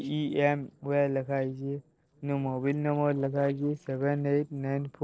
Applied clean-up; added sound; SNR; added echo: neural separator model SepFormer DNS4.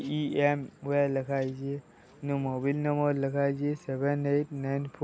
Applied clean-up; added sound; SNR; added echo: none; none; none; none.